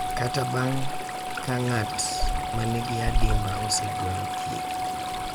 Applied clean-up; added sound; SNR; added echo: none; Stream + Organ; -2 dB; none.